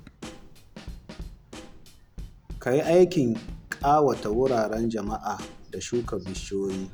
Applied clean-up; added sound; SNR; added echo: none; Snare drum / Drum kit; 14 dB; none.